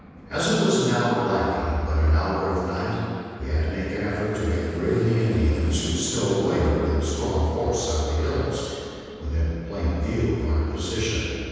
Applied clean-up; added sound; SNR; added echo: none; Aircraft; 18 dB; reverberation time 2.1 s.